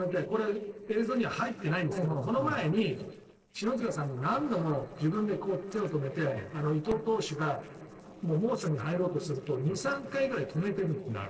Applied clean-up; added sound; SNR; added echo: neural separator model SepFormer DNS4.